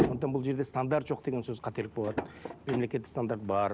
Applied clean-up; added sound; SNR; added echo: none; Motor vehicle (road); 5 dB; none.